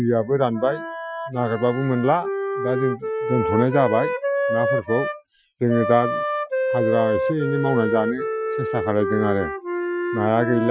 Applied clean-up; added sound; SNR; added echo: classical method Wiener filter.